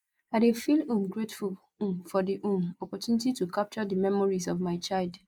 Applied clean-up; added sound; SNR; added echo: neural mask model Resemble Enhance denoiser.